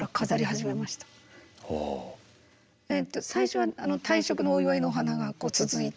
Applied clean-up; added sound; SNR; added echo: none; none; none; none.